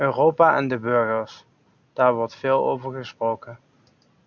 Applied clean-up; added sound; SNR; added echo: none; none; none; none.